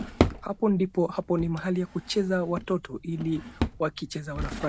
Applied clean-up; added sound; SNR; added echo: none; Drawer open or close; 5 dB; none.